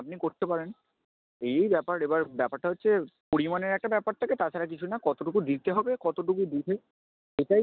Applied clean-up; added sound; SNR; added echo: none; none; none; none.